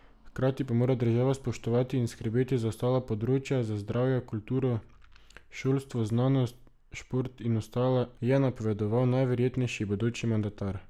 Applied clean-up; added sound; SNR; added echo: none; none; none; none.